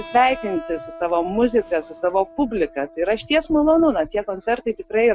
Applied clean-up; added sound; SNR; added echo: none; Keyboard (musical); 19 dB; none.